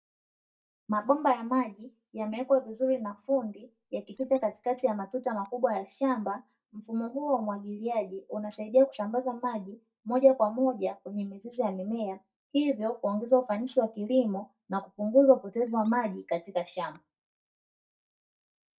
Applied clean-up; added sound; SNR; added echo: neural mask model DeepFilterNet 3.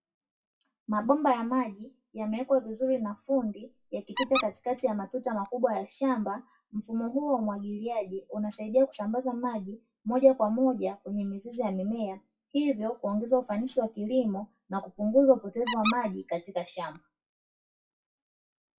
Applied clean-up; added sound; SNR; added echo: classical method WPE with log-MMSE.